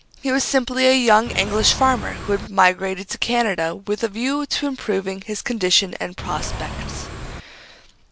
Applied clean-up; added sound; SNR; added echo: none; Engine / Car; 8 dB; none.